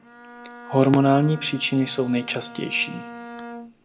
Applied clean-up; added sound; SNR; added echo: none; Bowed string instrument; 17 dB; reverberation time 1.0 s.